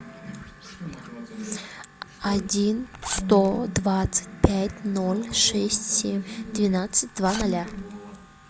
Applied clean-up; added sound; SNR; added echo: none; Zipper (clothing); 13 dB; none.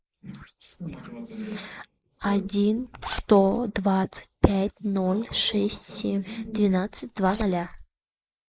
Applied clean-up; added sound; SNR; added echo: neural mask model Resemble Enhance denoiser.